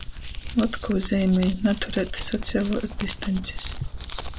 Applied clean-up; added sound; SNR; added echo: none; Crumpling, crinkling; 7 dB; none.